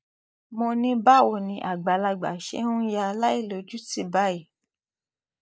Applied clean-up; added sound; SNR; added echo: neural mask model DeepFilterNet 3.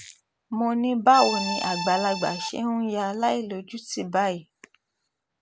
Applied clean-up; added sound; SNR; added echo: none; Accordion; 4 dB; none.